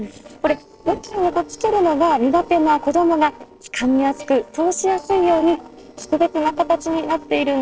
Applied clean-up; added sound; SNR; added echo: neural separator model SepFormer DNS4.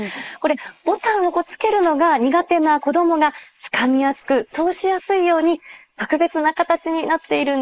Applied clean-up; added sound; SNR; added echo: neural mask model Resemble Enhance denoiser.